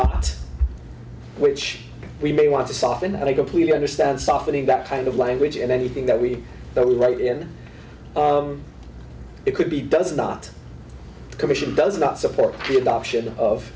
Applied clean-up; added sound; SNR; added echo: none; none; none; none.